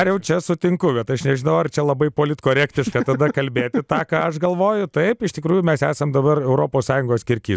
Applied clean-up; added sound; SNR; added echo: none; none; none; none.